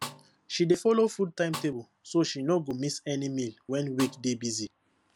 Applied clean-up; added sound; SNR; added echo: none; Snare drum; 14 dB; none.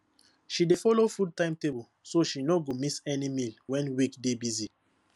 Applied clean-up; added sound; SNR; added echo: none; none; none; none.